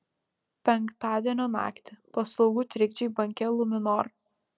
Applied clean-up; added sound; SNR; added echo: none; none; none; none.